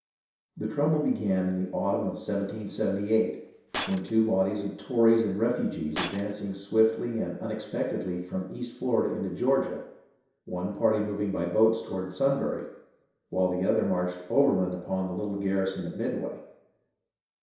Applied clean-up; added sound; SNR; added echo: none; Shatter; 8 dB; reverberation time 0.7 s.